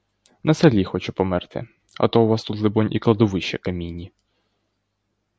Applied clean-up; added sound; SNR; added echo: none; none; none; none.